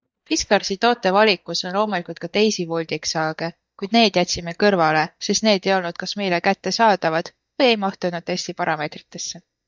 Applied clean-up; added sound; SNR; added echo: neural mask model DeepFilterNet 3.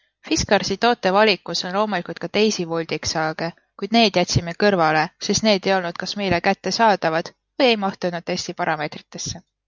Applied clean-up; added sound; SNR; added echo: none; none; none; none.